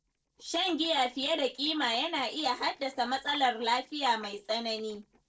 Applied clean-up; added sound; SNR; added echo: neural separator model SepFormer DNS4.